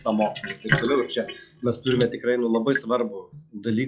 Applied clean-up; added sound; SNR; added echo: classical method log-MMSE.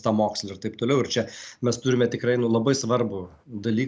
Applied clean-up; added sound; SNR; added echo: none; none; none; none.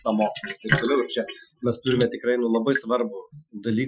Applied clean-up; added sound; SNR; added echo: classical method Wiener filter.